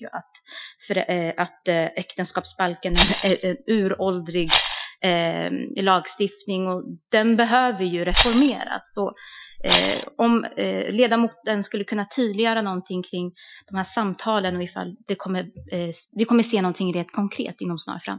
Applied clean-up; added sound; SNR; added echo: classical method Wiener filter.